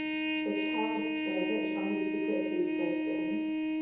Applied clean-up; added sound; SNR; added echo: none; Trumpet; -4 dB; reverberation time 0.7 s.